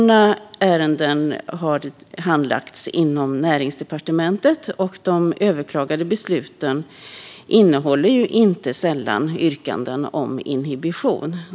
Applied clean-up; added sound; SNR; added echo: none; none; none; none.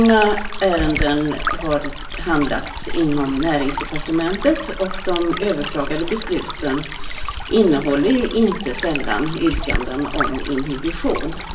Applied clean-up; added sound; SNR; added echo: none; Stream; 5 dB; reverberation time 0.7 s.